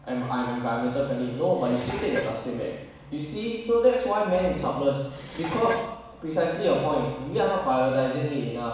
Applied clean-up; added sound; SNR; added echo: none; Dishes, pots, and pans; 16 dB; reverberation time 1.1 s.